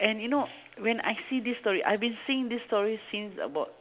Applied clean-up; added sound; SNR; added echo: none; none; none; none.